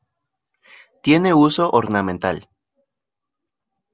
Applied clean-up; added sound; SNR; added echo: none; none; none; none.